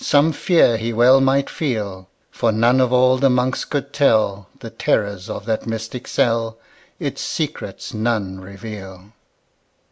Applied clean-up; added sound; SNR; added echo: none; none; none; none.